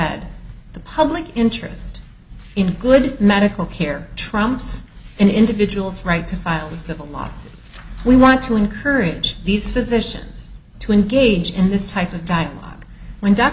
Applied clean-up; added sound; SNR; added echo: none; none; none; none.